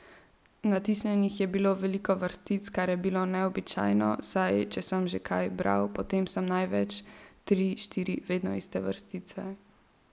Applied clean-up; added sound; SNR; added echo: none; none; none; none.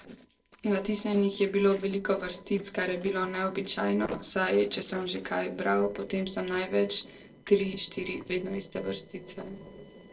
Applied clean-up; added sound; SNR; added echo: neural separator model SepFormer DNS4.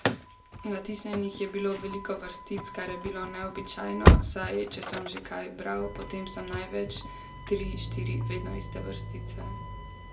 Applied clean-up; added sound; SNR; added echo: none; Slam / Engine starting; -5 dB; reverberation time 0.2 s.